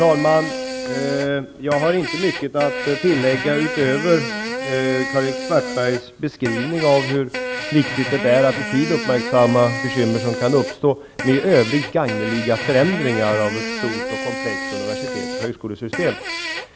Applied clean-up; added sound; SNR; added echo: none; Fart; 7 dB; none.